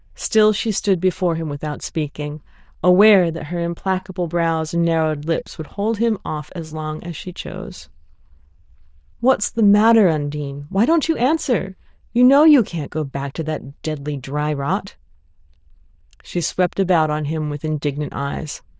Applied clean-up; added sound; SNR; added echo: neural diffusion model UNIVERSE++.